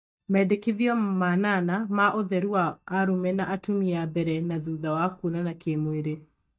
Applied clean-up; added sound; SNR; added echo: neural mask model DeepFilterNet 3.